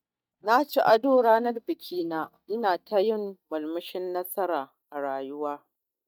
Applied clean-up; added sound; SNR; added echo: neural mask model DeepFilterNet 3.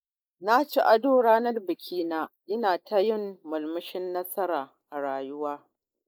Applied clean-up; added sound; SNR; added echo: neural mask model Resemble Enhance denoiser.